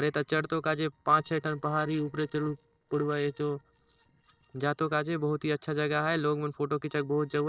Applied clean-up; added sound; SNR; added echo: neural separator model SepFormer DNS4.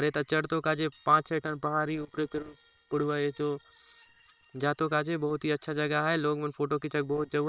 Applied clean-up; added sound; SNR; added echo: neural separator model SepFormer WHAM!.